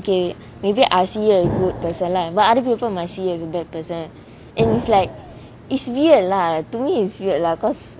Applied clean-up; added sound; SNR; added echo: none; Explosion; 10 dB; none.